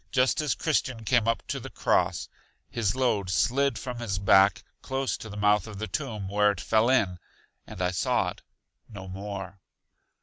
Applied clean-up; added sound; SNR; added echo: none; none; none; none.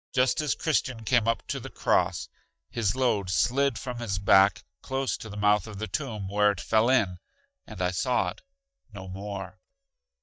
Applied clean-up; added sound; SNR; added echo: neural mask model DeepFilterNet 3.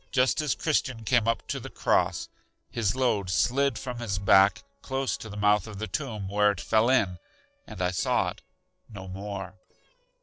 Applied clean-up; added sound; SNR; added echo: neural separator model SepFormer DNS4.